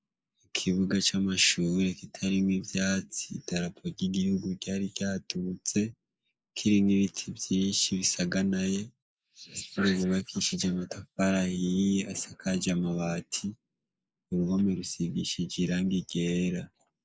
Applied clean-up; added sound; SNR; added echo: neural mask model Resemble Enhance denoiser.